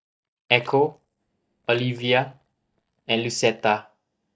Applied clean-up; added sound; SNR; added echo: neural mask model DeepFilterNet 3.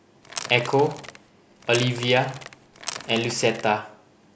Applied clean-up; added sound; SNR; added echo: none; Crackle / Crushing / Wood; 12 dB; none.